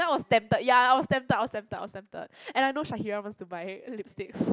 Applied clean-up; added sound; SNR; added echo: none; none; none; none.